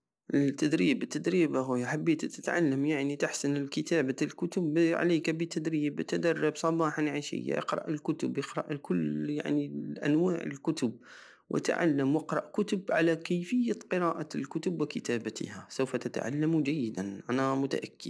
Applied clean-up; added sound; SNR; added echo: none; none; none; none.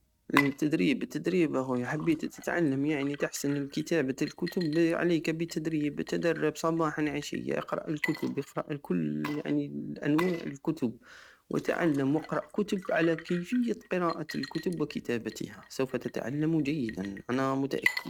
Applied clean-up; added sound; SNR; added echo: neural mask model RNNoise.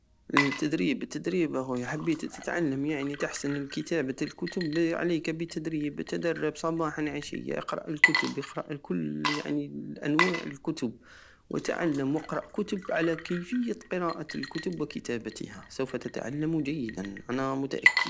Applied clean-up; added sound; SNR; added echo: none; Water / Liquid; 5 dB; none.